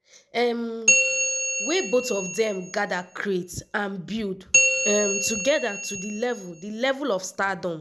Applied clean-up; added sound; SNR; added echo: none; Bell; -1 dB; none.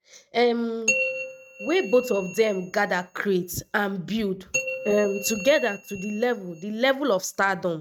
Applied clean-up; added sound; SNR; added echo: neural mask model RNNoise.